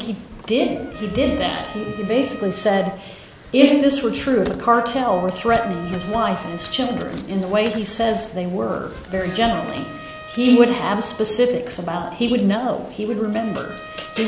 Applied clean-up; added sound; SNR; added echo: none; Trumpet; 20 dB; none.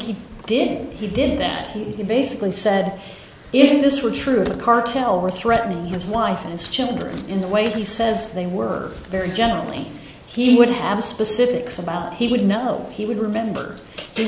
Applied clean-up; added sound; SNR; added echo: none; none; none; none.